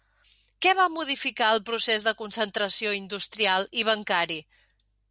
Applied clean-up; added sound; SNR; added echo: none; none; none; none.